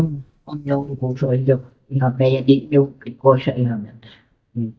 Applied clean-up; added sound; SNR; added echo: neural mask model DeepFilterNet 3.